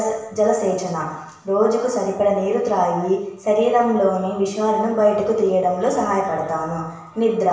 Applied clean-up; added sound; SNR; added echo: none; none; none; reverberation time 0.8 s.